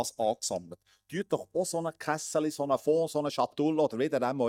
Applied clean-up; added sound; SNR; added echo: neural mask model DeepFilterNet 3.